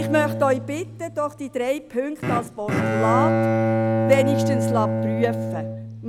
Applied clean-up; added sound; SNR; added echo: none; Bowed string instrument; -2 dB; none.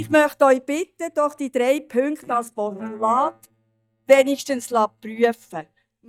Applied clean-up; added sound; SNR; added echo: neural mask model DeepFilterNet 3.